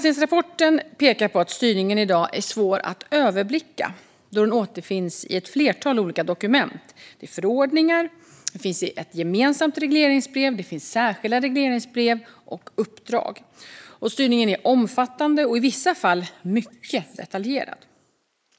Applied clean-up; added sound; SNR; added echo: neural mask model Resemble Enhance denoiser.